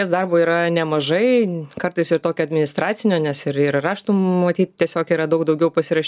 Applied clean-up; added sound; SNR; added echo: none; none; none; none.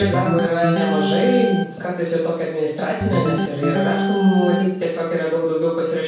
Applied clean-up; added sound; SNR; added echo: none; Organ; 3 dB; reverberation time 0.7 s.